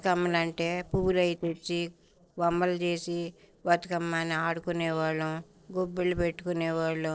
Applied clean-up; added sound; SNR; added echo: neural separator model SepFormer DNS4.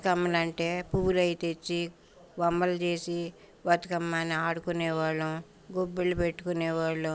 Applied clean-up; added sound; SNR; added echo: none; none; none; none.